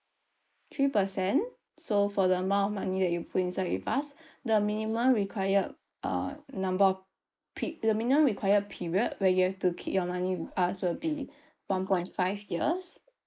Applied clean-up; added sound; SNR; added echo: neural mask model Resemble Enhance denoiser.